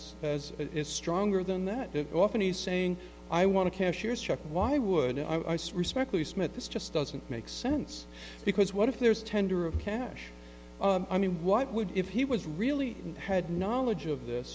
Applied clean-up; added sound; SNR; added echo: none; none; none; none.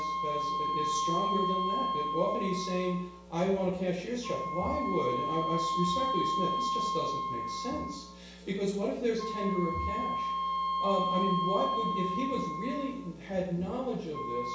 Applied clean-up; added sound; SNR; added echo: none; Wind instrument, woodwind instrument; 0 dB; reverberation time 0.7 s.